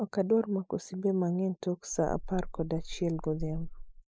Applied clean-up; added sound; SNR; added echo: neural mask model Resemble Enhance denoiser.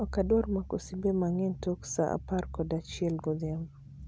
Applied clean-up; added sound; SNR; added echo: none; none; none; none.